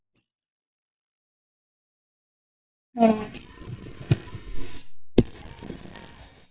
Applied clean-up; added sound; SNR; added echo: neural mask model DeepFilterNet 3.